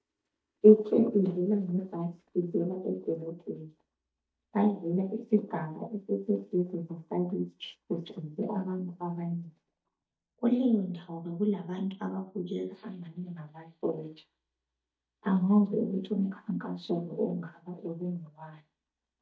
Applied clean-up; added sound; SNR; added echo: neural mask model DeepFilterNet 3.